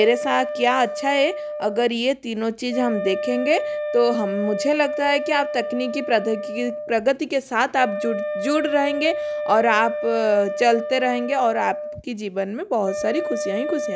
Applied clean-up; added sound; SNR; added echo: none; Wind instrument, woodwind instrument; 6 dB; none.